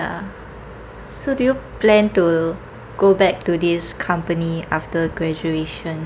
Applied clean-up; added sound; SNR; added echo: none; none; none; none.